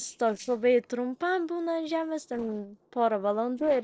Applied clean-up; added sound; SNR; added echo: neural separator model SepFormer DNS4.